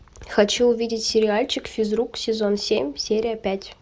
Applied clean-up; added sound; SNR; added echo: none; none; none; none.